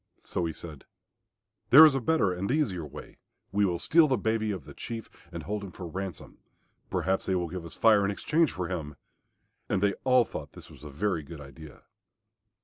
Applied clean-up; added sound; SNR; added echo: none; none; none; none.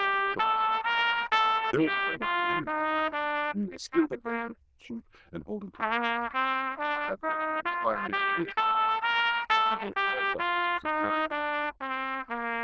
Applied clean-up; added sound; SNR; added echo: neural diffusion model UNIVERSE++.